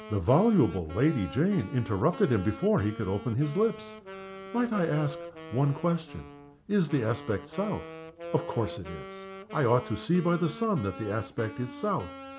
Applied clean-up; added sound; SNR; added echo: none; Wind instrument, woodwind instrument; 14 dB; none.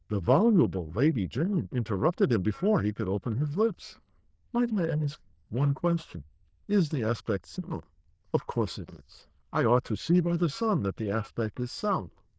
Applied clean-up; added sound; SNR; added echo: neural diffusion model UNIVERSE++.